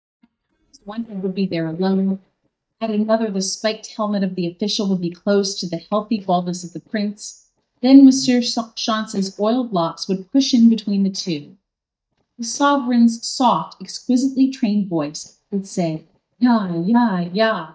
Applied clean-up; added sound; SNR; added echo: neural mask model DeepFilterNet 3.